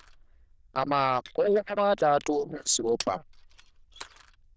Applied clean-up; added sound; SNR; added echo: neural diffusion model UNIVERSE++.